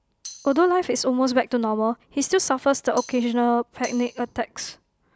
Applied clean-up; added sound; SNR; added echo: none; Tambourine; 19 dB; none.